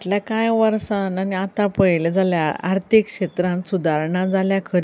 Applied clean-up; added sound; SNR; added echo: none; none; none; none.